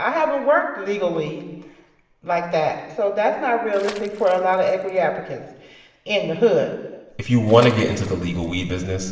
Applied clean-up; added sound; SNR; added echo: none; Water / Splash, splatter; 18 dB; reverberation time 1.2 s.